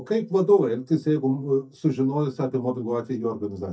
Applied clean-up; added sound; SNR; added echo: neural mask model DeepFilterNet 3.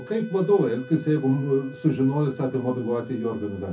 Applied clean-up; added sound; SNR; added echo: none; Wind instrument, woodwind instrument; 20 dB; reverberation time 0.3 s.